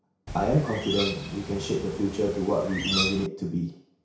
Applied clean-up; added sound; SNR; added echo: none; Bird; 5 dB; reverberation time 0.6 s.